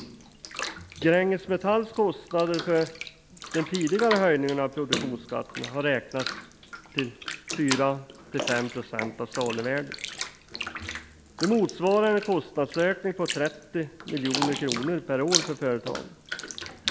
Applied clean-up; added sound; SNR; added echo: none; Bathtub (filling or washing); 8 dB; none.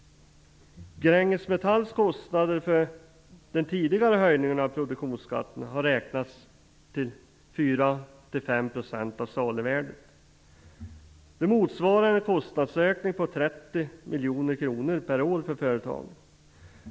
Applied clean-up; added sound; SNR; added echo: none; none; none; none.